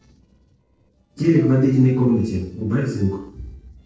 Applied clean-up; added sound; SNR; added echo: neural separator model SepFormer DNS4.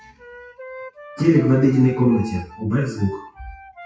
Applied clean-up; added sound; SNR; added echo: classical method WPE with log-MMSE.